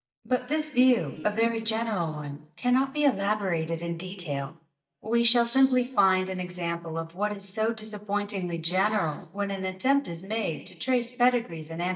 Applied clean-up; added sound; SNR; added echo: neural mask model DeepFilterNet 3.